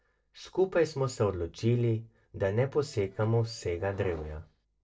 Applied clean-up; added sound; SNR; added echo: neural separator model SepFormer DNS4.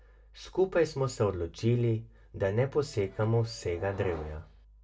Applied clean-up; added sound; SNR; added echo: none; Subway, metro, underground; 18 dB; reverberation time 0.2 s.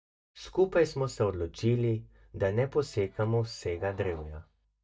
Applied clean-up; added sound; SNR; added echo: neural mask model DeepFilterNet 3.